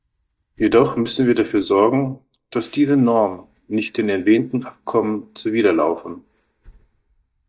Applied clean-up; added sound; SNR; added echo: neural mask model DeepFilterNet 3.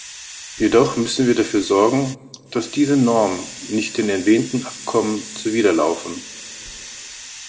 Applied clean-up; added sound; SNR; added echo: none; Hiss; 15 dB; reverberation time 0.4 s.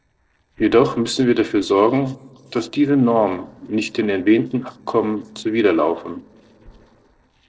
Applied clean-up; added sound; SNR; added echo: neural separator model SepFormer DNS4.